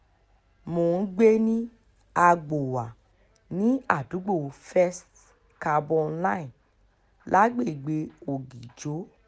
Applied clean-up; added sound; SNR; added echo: none; none; none; none.